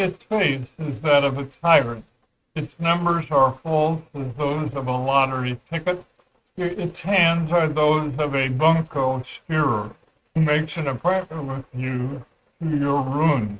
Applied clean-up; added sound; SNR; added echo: neural mask model RNNoise.